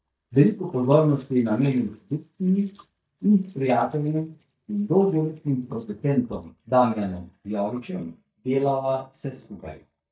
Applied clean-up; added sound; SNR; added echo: neural mask model DeepFilterNet 3.